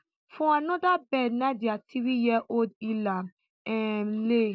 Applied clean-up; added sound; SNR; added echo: none; none; none; none.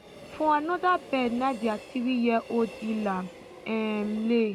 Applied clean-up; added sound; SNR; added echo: none; Train; 17 dB; none.